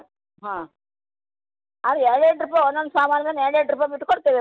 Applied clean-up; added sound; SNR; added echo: none; none; none; none.